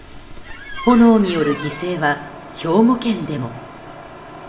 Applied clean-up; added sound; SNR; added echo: none; Squeak; 14 dB; reverberation time 1.1 s.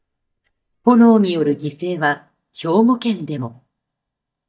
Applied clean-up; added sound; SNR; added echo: neural mask model DeepFilterNet 3.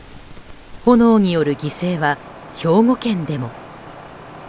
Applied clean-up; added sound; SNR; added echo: none; none; none; none.